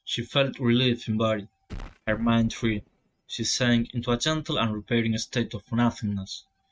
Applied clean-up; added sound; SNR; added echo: neural mask model RNNoise.